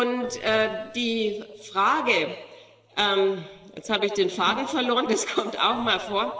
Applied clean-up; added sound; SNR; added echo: neural separator model SepFormer DNS4.